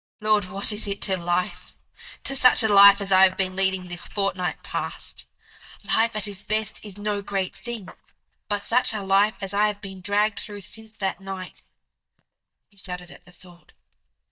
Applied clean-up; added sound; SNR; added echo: neural mask model DeepFilterNet 3.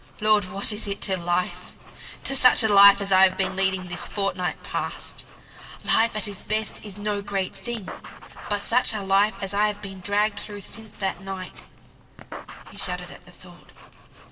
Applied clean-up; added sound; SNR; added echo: none; Writing; 17 dB; reverberation time 2.2 s.